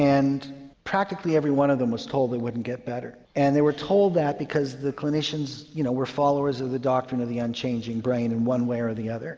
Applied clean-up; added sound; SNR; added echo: none; none; none; none.